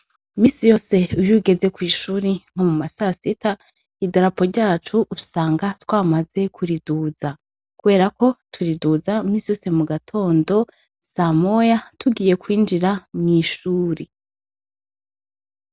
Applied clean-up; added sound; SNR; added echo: none; none; none; none.